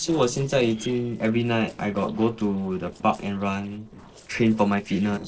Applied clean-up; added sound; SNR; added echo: neural separator model SepFormer DNS4.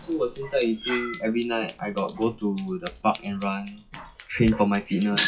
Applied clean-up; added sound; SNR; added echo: classical method WPE with log-MMSE.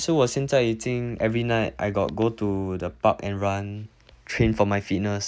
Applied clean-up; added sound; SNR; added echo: none; none; none; none.